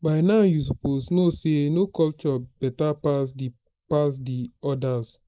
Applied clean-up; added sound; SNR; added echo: neural mask model Resemble Enhance denoiser.